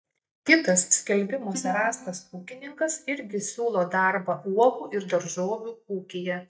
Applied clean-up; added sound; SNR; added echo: neural mask model DeepFilterNet 3.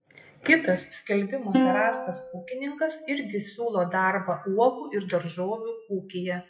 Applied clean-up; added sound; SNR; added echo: classical method WPE with log-MMSE.